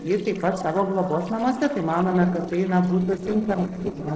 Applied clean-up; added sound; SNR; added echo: neural separator model SepFormer DNS4.